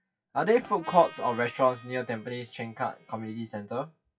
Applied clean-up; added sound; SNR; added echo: classical method WPE with log-MMSE.